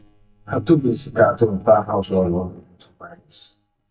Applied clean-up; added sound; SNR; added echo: neural mask model DeepFilterNet 3.